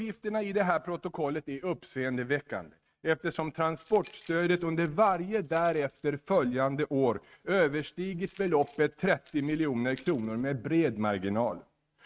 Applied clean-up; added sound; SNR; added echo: neural mask model RNNoise.